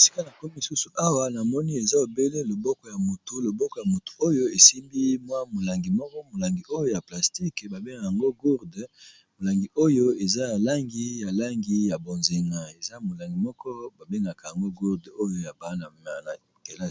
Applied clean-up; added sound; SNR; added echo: none; none; none; none.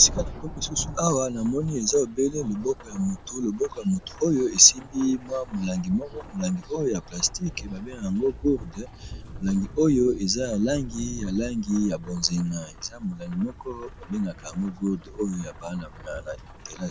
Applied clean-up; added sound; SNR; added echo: none; Rain / Thunderstorm; 14 dB; none.